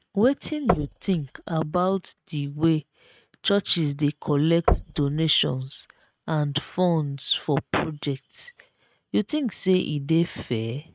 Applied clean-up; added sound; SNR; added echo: neural mask model RNNoise.